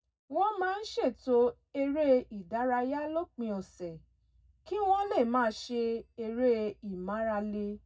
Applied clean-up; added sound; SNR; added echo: neural mask model DeepFilterNet 3.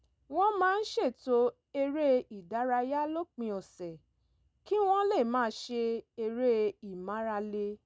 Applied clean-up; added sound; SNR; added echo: none; none; none; none.